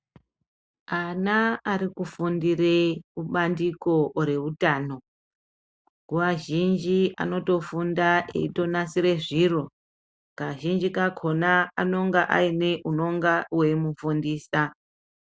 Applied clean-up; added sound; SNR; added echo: none; none; none; none.